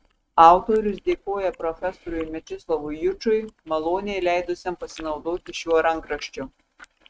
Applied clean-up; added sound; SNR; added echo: neural mask model RNNoise.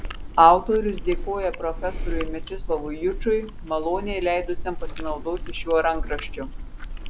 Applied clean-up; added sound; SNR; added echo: none; Chewing, mastication; 6 dB; none.